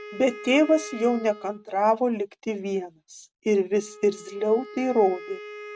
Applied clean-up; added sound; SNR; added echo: none; Wind instrument, woodwind instrument; 17 dB; none.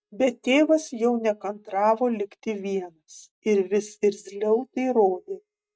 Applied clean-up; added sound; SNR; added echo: neural mask model DeepFilterNet 3.